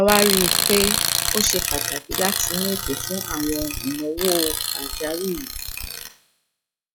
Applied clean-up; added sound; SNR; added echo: classical method log-MMSE.